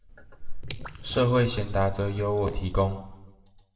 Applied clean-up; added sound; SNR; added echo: none; Drip / Water; 18 dB; reverberation time 0.8 s.